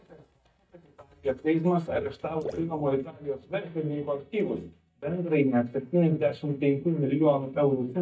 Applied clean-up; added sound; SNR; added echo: neural mask model DeepFilterNet 3.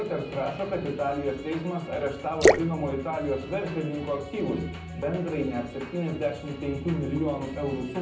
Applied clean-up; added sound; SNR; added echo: none; Drip / Splash, splatter; -2 dB; reverberation time 0.6 s.